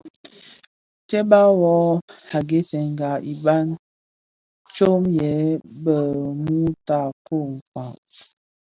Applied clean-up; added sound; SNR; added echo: none; none; none; none.